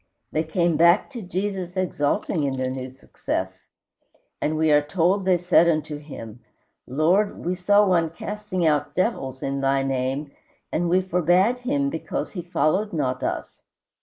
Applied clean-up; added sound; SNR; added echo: neural mask model Resemble Enhance denoiser.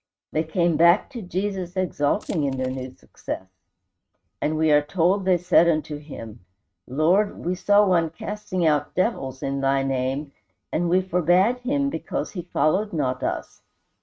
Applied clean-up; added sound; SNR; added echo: neural mask model RNNoise.